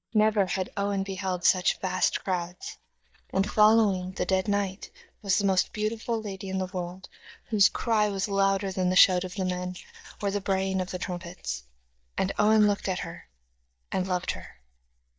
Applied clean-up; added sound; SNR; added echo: neural mask model DeepFilterNet 3.